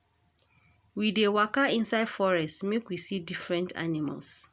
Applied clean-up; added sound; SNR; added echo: none; none; none; none.